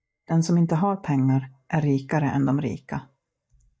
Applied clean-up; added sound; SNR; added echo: neural mask model DeepFilterNet 3.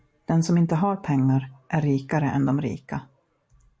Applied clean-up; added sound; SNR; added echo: none; none; none; none.